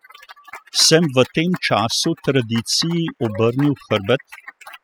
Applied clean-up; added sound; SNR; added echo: classical method spectral subtraction.